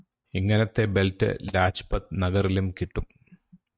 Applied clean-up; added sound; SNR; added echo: neural mask model RNNoise.